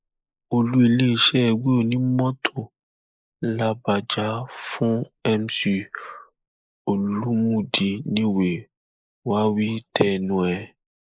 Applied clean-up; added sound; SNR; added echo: neural mask model Resemble Enhance denoiser.